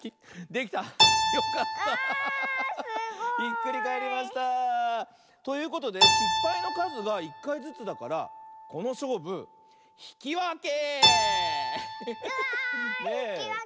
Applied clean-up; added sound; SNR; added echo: none; Keyboard (musical); -1 dB; none.